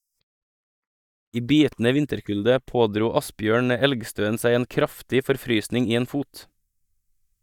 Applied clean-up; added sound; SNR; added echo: neural mask model DeepFilterNet 3.